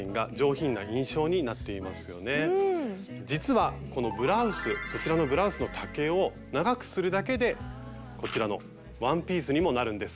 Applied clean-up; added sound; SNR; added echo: none; Camera; 16 dB; none.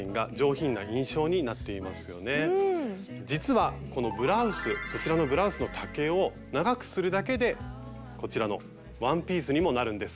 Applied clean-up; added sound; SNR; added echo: none; none; none; none.